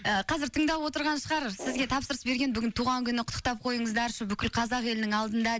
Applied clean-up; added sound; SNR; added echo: none; Fart; 11 dB; none.